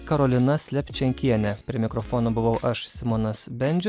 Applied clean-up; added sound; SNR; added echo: none; none; none; none.